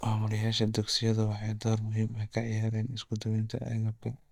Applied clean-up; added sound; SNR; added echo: neural mask model DeepFilterNet 3.